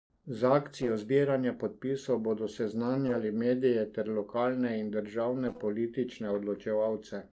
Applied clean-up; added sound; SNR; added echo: neural separator model SepFormer DNS4.